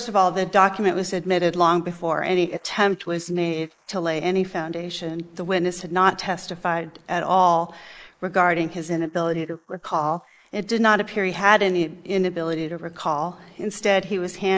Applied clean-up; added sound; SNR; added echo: neural mask model Resemble Enhance denoiser.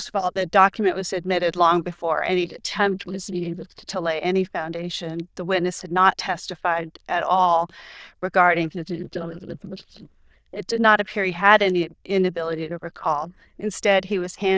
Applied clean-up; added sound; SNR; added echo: neural diffusion model UNIVERSE++.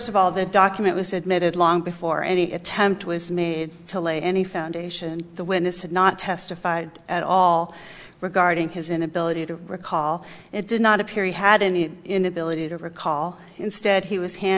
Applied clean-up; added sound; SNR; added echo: none; none; none; none.